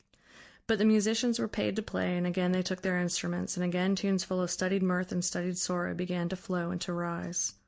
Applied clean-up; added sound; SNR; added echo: none; none; none; none.